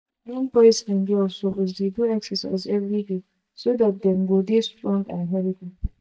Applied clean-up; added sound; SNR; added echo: neural mask model DeepFilterNet 3.